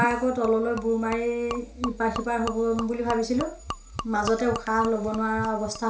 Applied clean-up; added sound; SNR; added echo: none; Gurgling / Liquid; 11 dB; reverberation time 0.3 s.